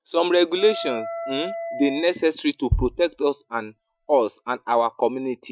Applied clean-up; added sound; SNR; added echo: classical method Wiener filter.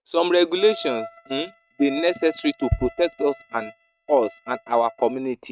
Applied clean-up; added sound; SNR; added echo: neural mask model RNNoise.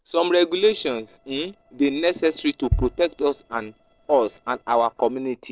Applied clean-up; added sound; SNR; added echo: neural separator model SepFormer DNS4.